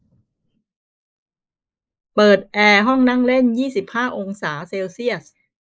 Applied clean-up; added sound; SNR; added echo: neural mask model Resemble Enhance denoiser.